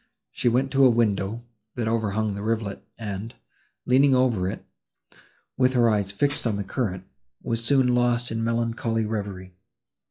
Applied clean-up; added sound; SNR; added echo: classical method log-MMSE.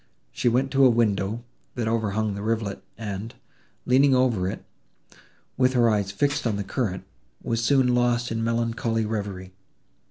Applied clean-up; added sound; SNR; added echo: none; Dishes, pots, and pans; 18 dB; none.